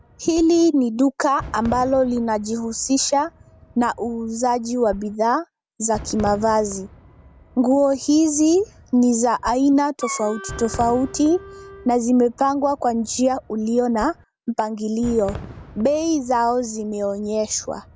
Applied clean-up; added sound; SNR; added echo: none; Fireworks + Wind instrument, woodwind instrument; 18 dB; none.